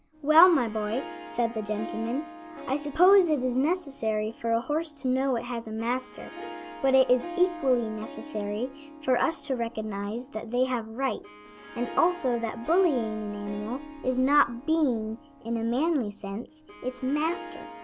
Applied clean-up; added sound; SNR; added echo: none; Harp; 15 dB; none.